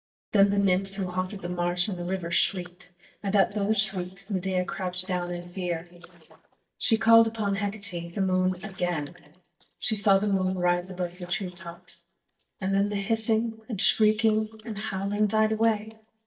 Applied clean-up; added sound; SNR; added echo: neural mask model DeepFilterNet 3.